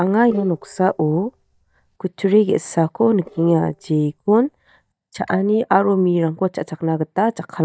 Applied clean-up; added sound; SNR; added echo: neural mask model DeepFilterNet 3.